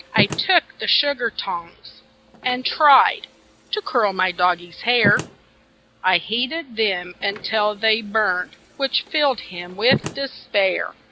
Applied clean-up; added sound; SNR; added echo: none; Slam; 12 dB; none.